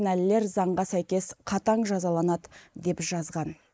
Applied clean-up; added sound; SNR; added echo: neural mask model Resemble Enhance denoiser.